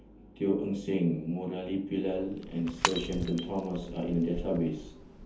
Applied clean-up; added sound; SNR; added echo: none; Shatter / Crushing; 7 dB; reverberation time 0.5 s.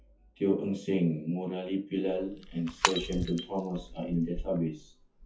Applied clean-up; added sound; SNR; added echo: classical method WPE with log-MMSE.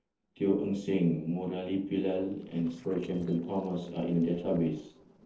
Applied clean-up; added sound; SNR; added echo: neural separator model SepFormer DNS4.